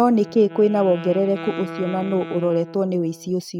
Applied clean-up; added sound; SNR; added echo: neural mask model RNNoise.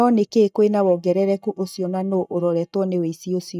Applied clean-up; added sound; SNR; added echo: neural mask model DeepFilterNet 3.